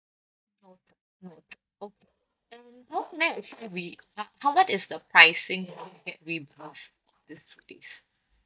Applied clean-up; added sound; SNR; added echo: neural mask model DeepFilterNet 3.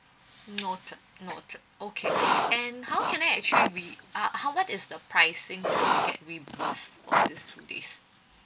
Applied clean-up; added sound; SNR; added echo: none; Writing; -4 dB; none.